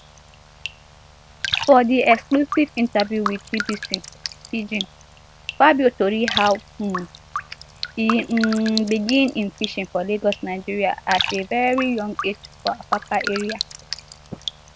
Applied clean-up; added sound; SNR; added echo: none; Raindrop; 9 dB; none.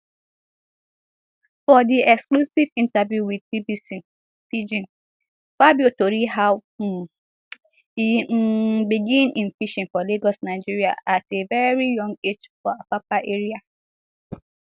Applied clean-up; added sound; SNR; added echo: none; none; none; none.